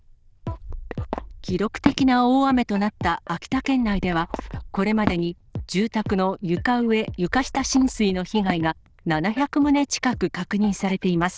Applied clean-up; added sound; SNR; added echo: neural diffusion model UNIVERSE++.